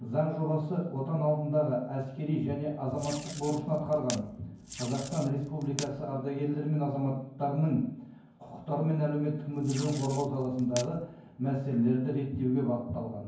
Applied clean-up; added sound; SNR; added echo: none; Packing tape, duct tape; 14 dB; reverberation time 0.9 s.